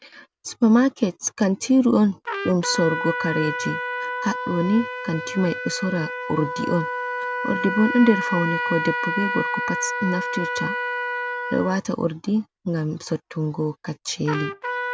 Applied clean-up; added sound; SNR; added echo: none; Trumpet; 5 dB; none.